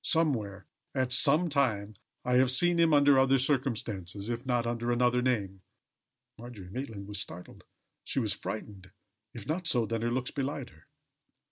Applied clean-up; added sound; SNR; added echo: none; none; none; none.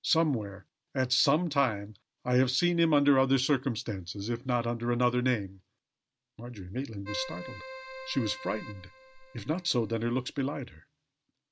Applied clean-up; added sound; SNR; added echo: none; Keyboard (musical); 14 dB; none.